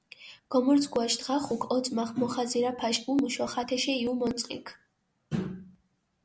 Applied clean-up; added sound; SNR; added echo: none; none; none; none.